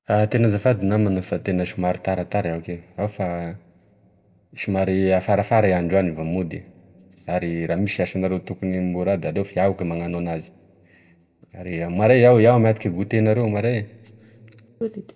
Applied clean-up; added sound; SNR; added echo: none; none; none; reverberation time 1.3 s.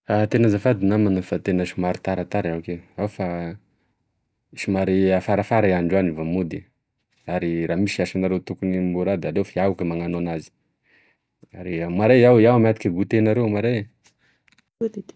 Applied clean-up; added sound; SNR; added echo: none; none; none; none.